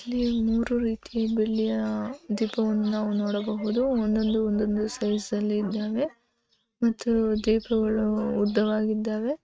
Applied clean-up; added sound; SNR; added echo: neural mask model RNNoise.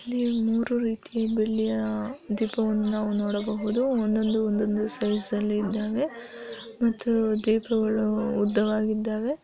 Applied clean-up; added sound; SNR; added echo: none; none; none; none.